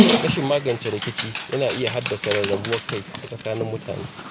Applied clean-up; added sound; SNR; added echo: none; Dog; -1 dB; none.